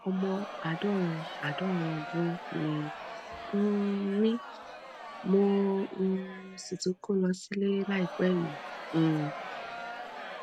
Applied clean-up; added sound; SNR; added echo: none; Crowd; 11 dB; none.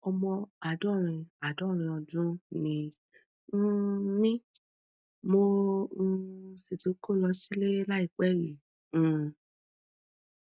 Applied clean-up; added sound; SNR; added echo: none; none; none; none.